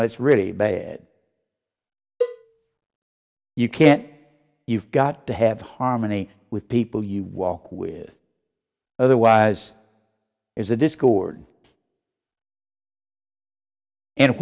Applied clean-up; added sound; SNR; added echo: none; Cowbell; 7 dB; none.